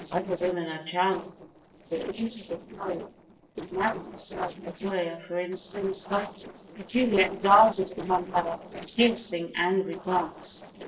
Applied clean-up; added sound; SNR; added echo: neural separator model SepFormer DNS4.